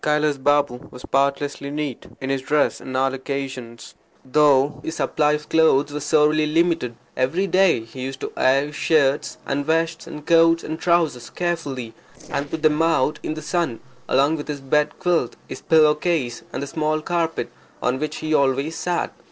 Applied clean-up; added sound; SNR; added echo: neural separator model SepFormer DNS4.